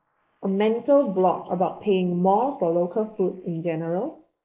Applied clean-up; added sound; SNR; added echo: neural mask model Resemble Enhance denoiser.